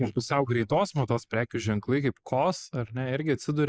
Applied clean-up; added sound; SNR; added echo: neural mask model Resemble Enhance denoiser.